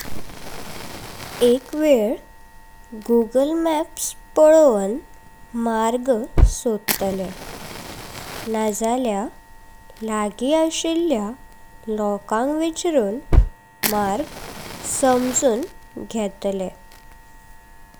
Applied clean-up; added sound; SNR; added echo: none; Fire; 6 dB; none.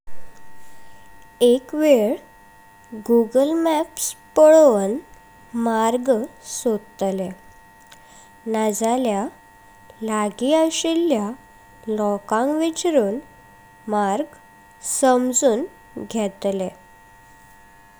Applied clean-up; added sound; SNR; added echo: none; none; none; none.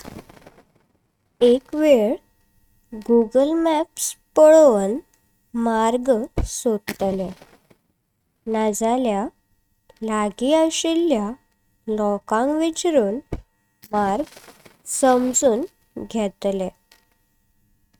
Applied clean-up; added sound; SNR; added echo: neural mask model RNNoise.